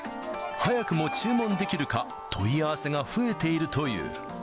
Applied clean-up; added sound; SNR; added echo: none; none; none; none.